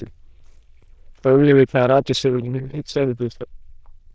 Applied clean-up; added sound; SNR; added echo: neural diffusion model UNIVERSE++.